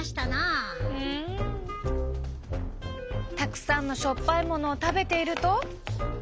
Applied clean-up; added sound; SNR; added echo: none; none; none; none.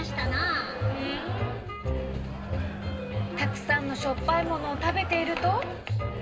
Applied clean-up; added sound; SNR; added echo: none; Microwave oven; 8 dB; reverberation time 0.2 s.